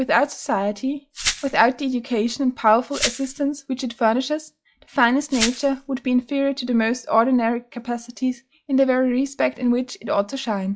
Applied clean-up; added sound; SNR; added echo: classical method log-MMSE.